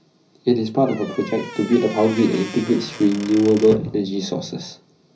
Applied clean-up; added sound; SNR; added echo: none; Squeak / Wood; 14 dB; reverberation time 0.5 s.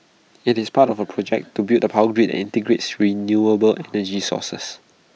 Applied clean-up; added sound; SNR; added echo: none; none; none; none.